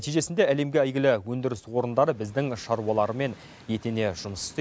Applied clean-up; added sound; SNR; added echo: none; none; none; none.